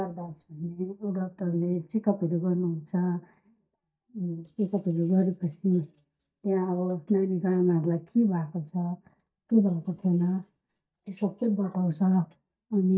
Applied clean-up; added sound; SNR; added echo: neural mask model DeepFilterNet 3.